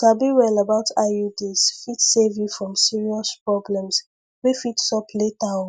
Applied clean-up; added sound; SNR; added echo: none; none; none; none.